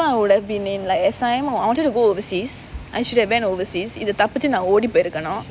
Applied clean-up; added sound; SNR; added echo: none; none; none; none.